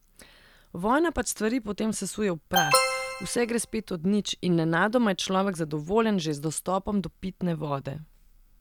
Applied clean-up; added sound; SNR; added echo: none; Alarm; 0 dB; none.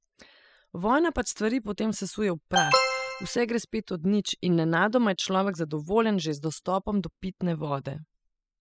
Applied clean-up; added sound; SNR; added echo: classical method spectral subtraction.